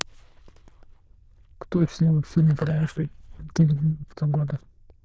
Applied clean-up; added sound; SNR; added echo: neural diffusion model UNIVERSE++.